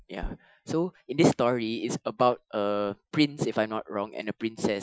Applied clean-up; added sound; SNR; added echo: classical method Wiener filter.